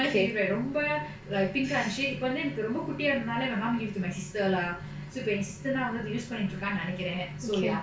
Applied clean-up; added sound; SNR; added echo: none; none; none; reverberation time 0.2 s.